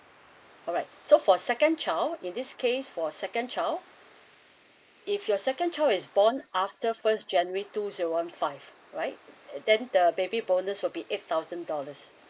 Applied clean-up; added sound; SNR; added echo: neural mask model Resemble Enhance denoiser.